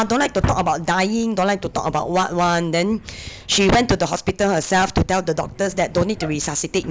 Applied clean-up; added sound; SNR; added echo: none; Drawer open or close; 13 dB; none.